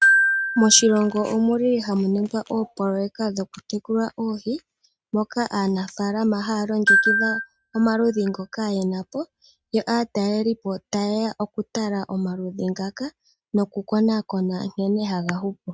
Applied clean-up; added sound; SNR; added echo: neural mask model RNNoise.